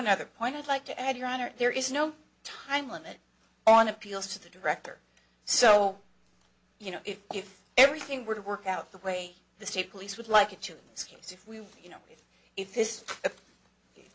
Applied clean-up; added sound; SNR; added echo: none; none; none; none.